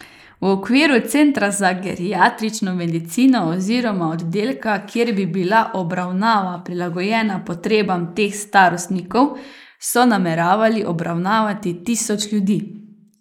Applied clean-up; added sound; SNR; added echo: neural mask model Resemble Enhance denoiser.